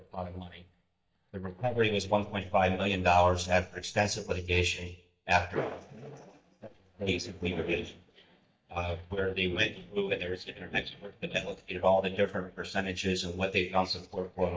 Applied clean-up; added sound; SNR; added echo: neural mask model DeepFilterNet 3.